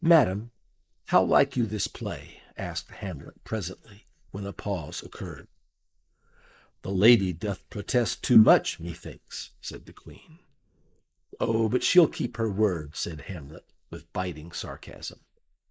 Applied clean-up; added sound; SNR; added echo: neural mask model Resemble Enhance denoiser.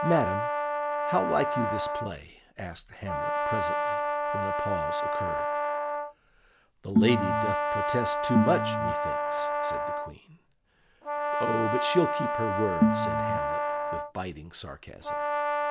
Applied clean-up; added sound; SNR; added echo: none; Brass instrument + Organ; -4 dB; none.